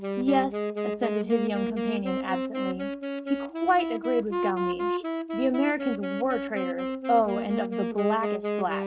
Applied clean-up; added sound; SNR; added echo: none; Wind instrument, woodwind instrument; 2 dB; reverberation time 0.3 s.